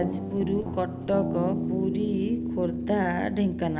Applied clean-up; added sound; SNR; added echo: none; Guitar; 3 dB; none.